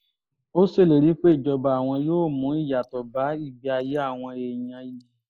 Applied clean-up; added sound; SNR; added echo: neural mask model Resemble Enhance denoiser.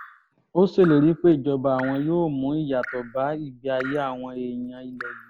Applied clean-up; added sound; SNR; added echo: none; Drip; 17 dB; none.